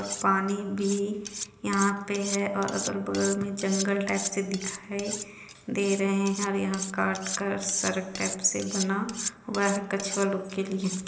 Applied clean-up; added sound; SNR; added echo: none; Cutlery, silverware; 9 dB; reverberation time 1.0 s.